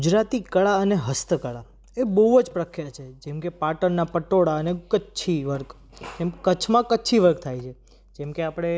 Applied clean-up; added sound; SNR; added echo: none; none; none; none.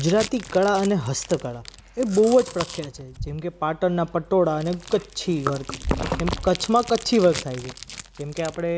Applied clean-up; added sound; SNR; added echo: none; Chewing, mastication; 11 dB; none.